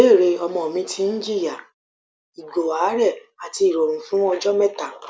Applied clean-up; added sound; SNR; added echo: none; none; none; none.